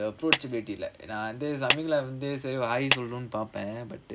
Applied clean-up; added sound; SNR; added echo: none; Clapping; 2 dB; none.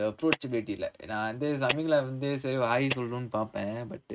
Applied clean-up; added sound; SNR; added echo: neural mask model RNNoise.